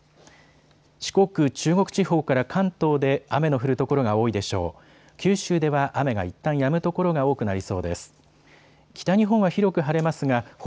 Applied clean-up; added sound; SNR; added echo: none; none; none; none.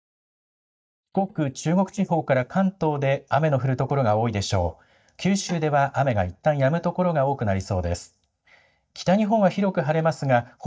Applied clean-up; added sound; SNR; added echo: neural mask model DeepFilterNet 3.